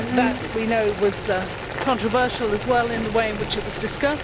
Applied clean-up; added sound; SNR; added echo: none; Subway, metro, underground + Boiling; 5 dB; none.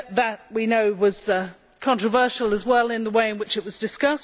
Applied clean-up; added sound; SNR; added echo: none; none; none; none.